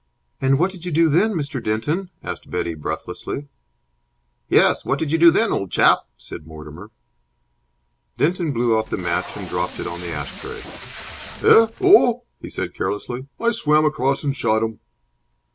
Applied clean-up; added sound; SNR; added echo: none; Packing tape, duct tape; 13 dB; none.